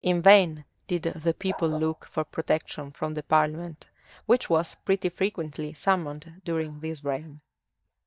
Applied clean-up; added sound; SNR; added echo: neural mask model DeepFilterNet 3.